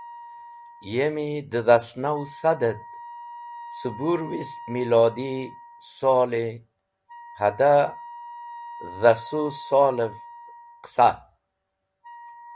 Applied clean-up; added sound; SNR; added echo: none; Wind instrument, woodwind instrument; 17 dB; none.